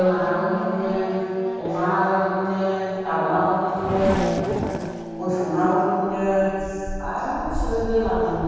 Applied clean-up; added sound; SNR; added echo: none; Race car, auto racing / Accelerating, revving, vroom; 7 dB; reverberation time 2.2 s.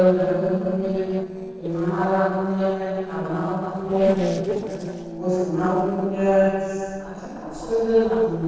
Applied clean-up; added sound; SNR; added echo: neural separator model SepFormer DNS4.